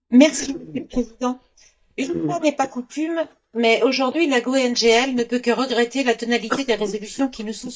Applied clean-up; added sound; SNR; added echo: neural mask model DeepFilterNet 3.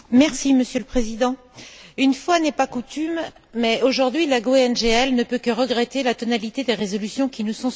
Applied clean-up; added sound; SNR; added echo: none; none; none; none.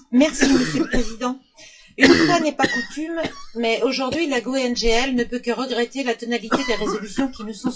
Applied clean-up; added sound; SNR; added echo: classical method WPE with log-MMSE.